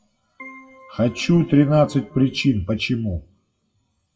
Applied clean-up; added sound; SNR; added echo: classical method WPE with log-MMSE.